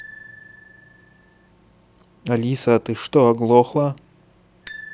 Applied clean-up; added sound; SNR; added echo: none; Bicycle bell; 6 dB; none.